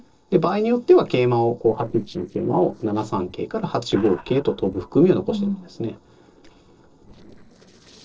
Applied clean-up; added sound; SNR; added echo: neural separator model SepFormer DNS4.